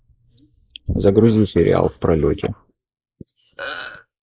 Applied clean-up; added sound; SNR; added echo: neural mask model Resemble Enhance denoiser.